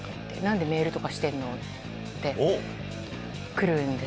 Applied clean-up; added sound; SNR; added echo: none; none; none; none.